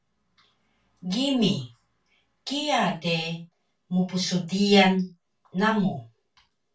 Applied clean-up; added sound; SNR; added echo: none; none; none; reverberation time 0.2 s.